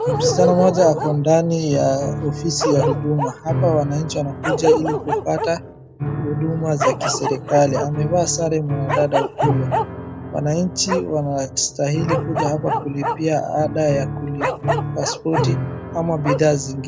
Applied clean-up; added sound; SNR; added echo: none; Piano + Bark; 2 dB; none.